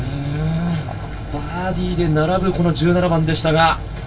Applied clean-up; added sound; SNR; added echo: none; none; none; reverberation time 0.1 s.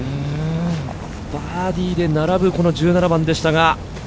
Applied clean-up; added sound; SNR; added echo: none; none; none; none.